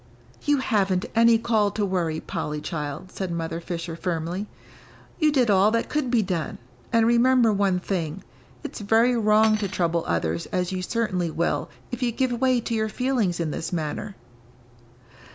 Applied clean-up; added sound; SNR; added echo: none; Cutlery, silverware; 18 dB; none.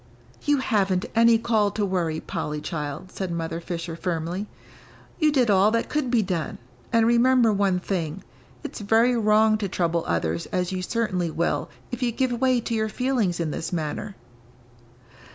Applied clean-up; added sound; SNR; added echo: none; none; none; none.